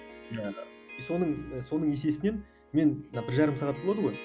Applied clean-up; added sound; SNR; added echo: none; Harp; 16 dB; none.